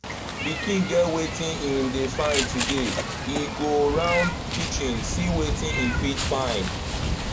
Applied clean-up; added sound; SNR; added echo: none; Meow; 1 dB; none.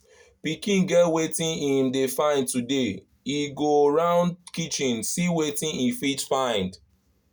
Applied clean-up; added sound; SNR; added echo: none; none; none; none.